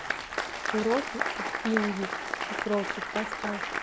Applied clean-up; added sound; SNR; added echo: none; Applause; 0 dB; none.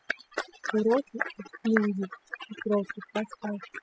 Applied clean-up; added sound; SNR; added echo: classical method spectral subtraction.